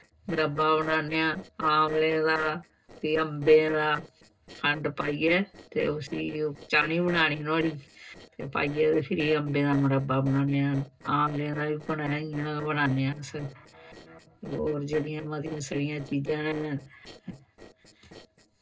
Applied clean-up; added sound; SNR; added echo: neural separator model SepFormer DNS4.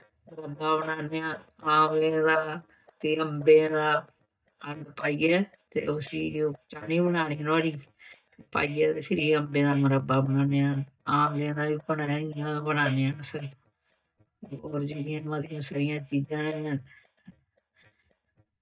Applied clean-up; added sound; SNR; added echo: neural mask model DeepFilterNet 3.